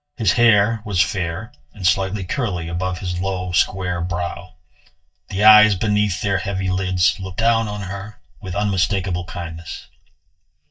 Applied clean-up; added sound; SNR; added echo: neural mask model DeepFilterNet 3.